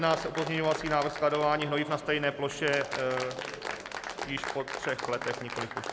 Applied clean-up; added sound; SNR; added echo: none; Applause; 8 dB; none.